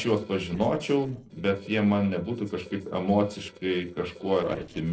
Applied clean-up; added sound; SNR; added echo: neural separator model SepFormer DNS4.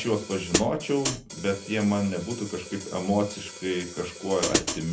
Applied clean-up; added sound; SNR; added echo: none; Hi-hat; 5 dB; reverberation time 0.3 s.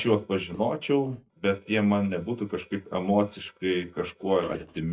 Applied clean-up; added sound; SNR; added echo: neural mask model DeepFilterNet 3.